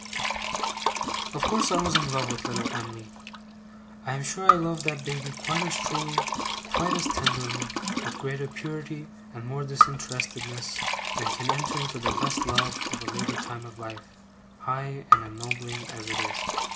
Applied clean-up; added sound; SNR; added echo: none; Liquid; -4 dB; none.